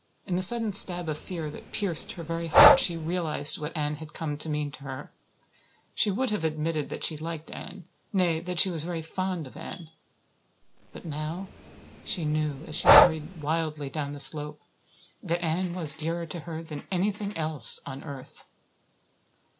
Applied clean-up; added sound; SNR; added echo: none; Breathing; -4 dB; none.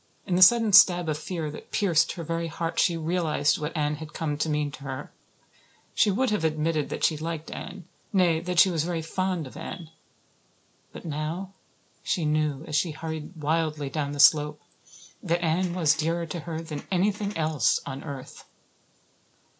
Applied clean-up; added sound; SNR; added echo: none; none; none; none.